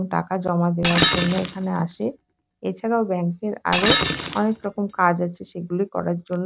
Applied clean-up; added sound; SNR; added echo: none; Shatter; 0 dB; none.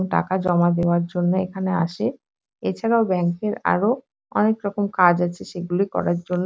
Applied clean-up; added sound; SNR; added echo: none; none; none; none.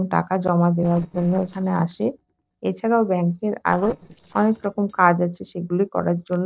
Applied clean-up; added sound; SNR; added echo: neural separator model SepFormer DNS4.